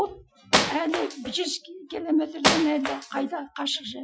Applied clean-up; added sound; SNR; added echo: classical method Wiener filter.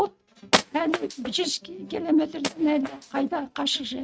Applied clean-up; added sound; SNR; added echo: neural mask model RNNoise.